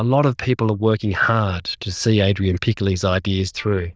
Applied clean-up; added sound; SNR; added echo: neural diffusion model UNIVERSE++.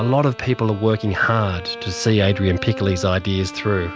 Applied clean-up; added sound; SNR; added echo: none; Bowed string instrument; 14 dB; none.